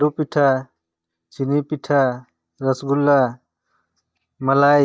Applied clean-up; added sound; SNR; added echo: neural mask model DeepFilterNet 3.